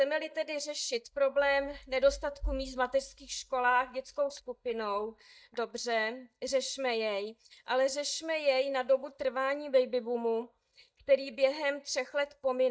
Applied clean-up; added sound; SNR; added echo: neural mask model DeepFilterNet 3.